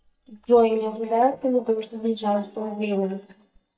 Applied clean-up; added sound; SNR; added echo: neural mask model DeepFilterNet 3.